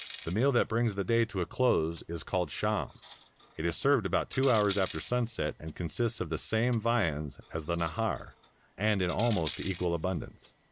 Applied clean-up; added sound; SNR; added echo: none; Coin (dropping); 17 dB; none.